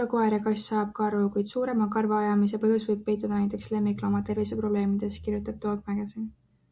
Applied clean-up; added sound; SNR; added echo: none; none; none; none.